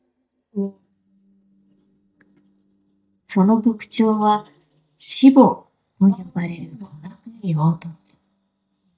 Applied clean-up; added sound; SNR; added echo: neural mask model DeepFilterNet 3.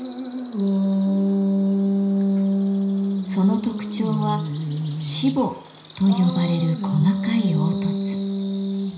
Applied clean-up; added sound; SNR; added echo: none; Bird vocalization, bird call, bird song; 16 dB; reverberation time 0.5 s.